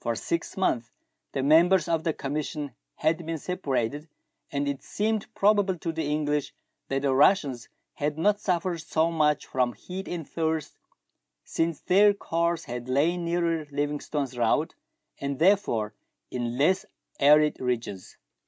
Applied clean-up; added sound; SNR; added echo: none; none; none; none.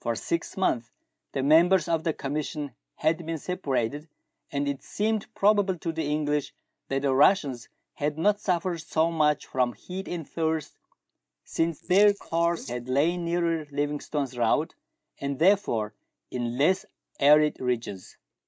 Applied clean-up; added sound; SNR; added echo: neural mask model Resemble Enhance denoiser.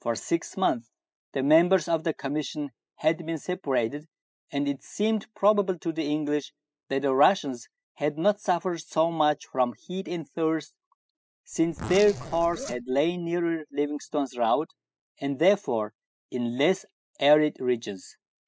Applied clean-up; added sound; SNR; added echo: classical method spectral subtraction.